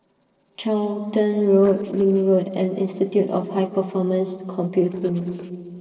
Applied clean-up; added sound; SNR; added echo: neural separator model SepFormer DNS4.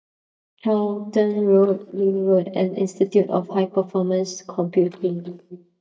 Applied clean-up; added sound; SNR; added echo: neural mask model DeepFilterNet 3.